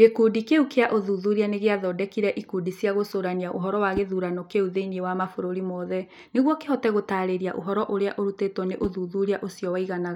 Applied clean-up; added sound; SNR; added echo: none; Whoosh, swoosh, swish; 19 dB; none.